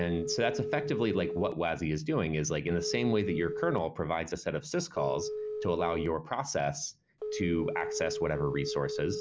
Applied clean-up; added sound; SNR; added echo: none; Telephone; 6 dB; none.